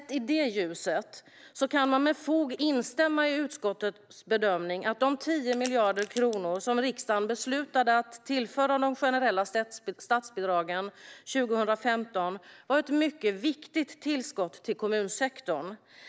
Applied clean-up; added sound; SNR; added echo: none; Crack; 17 dB; none.